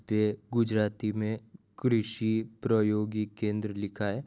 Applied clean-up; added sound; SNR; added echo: none; none; none; none.